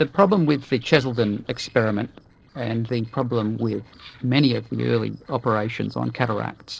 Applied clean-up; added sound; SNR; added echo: neural separator model SepFormer DNS4.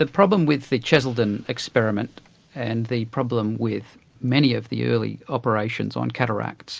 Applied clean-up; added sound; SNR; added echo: none; none; none; none.